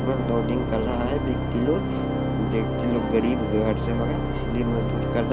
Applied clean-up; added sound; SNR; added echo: none; Organ; -1 dB; none.